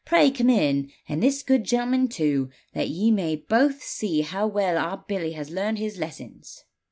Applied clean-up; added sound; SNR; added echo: none; none; none; none.